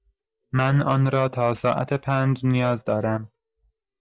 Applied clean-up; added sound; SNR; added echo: neural mask model DeepFilterNet 3.